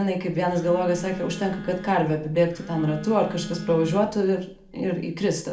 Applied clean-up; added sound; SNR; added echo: none; Telephone; 13 dB; reverberation time 0.4 s.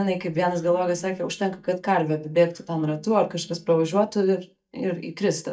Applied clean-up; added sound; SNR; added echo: neural mask model DeepFilterNet 3.